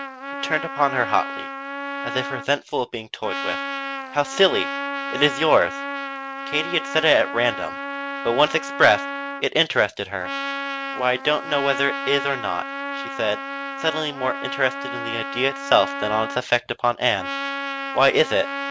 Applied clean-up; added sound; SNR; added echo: none; Trumpet; 7 dB; none.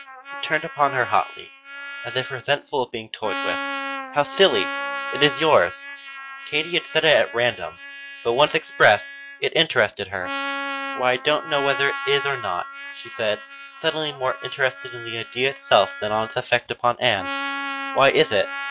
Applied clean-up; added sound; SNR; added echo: classical method log-MMSE.